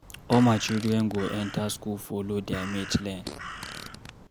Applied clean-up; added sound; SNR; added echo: none; Fart + Crow; 12 dB; none.